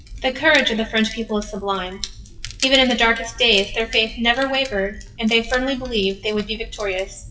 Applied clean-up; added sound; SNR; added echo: classical method WPE with log-MMSE.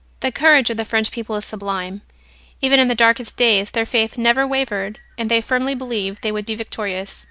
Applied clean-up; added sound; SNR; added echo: none; none; none; none.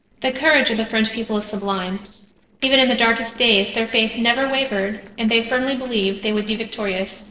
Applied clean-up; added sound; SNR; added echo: neural separator model SepFormer DNS4.